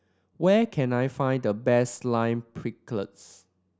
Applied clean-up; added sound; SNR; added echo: none; none; none; none.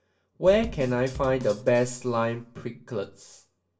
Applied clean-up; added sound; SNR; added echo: none; Bass drum / Snare drum; 15 dB; reverberation time 0.2 s.